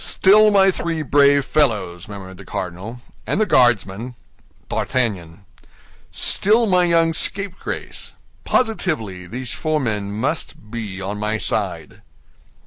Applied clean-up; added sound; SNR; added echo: none; none; none; none.